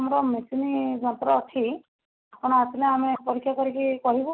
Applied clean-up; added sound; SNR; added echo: none; none; none; none.